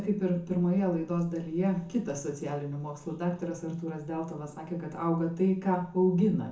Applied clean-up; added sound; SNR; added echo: none; none; none; reverberation time 0.6 s.